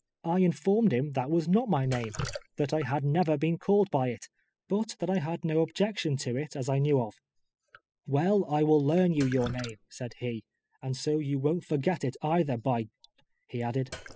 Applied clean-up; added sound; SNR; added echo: classical method spectral subtraction.